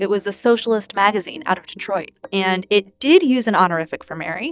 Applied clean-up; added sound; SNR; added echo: neural mask model DeepFilterNet 3.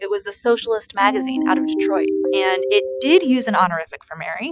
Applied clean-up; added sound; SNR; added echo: classical method Wiener filter.